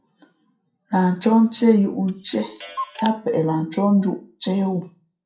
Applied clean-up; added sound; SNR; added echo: classical method WPE with log-MMSE.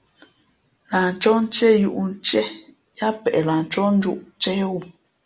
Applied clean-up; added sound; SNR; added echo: none; none; none; none.